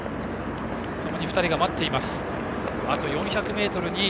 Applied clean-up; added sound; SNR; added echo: none; none; none; none.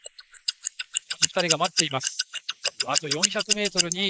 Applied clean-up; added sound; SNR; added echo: neural mask model Resemble Enhance denoiser.